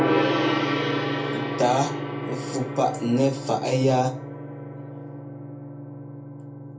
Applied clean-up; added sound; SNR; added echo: none; Gong; 0 dB; reverberation time 0.3 s.